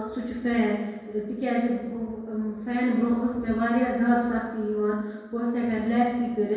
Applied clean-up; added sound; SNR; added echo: none; none; none; reverberation time 1.2 s.